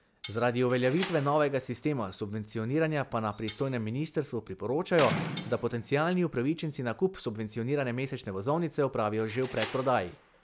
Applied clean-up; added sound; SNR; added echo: none; Cutlery, silverware + Slam; 14 dB; none.